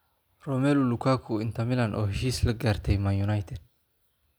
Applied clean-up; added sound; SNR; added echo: none; none; none; none.